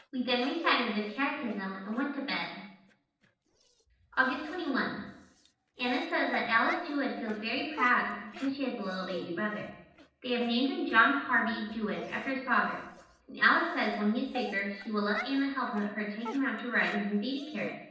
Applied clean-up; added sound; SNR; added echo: neural separator model SepFormer DNS4.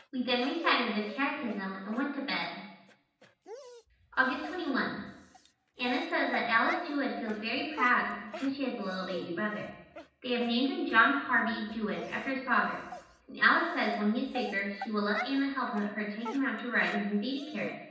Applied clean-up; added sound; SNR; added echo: none; Dog; 15 dB; reverberation time 0.8 s.